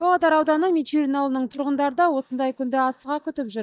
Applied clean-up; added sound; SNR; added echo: neural mask model DeepFilterNet 3.